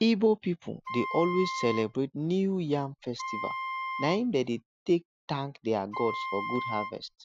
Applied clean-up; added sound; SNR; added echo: none; Wind instrument, woodwind instrument; 6 dB; none.